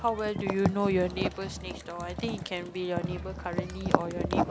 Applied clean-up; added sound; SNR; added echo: none; Crowd; 13 dB; none.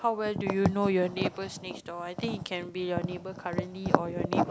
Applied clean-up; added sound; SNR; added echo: none; none; none; none.